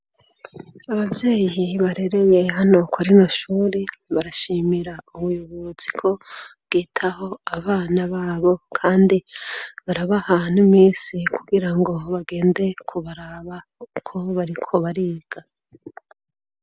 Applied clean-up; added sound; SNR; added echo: none; none; none; none.